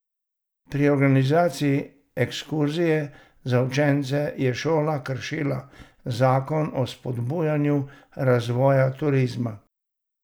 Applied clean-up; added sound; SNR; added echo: none; none; none; none.